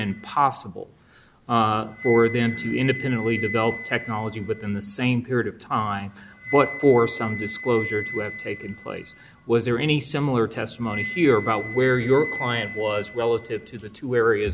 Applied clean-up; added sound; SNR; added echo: none; Wind instrument, woodwind instrument; 12 dB; none.